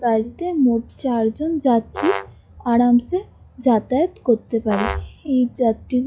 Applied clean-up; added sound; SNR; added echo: classical method log-MMSE.